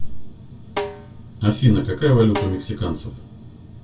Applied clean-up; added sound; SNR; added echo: none; Snare drum; 12 dB; reverberation time 0.1 s.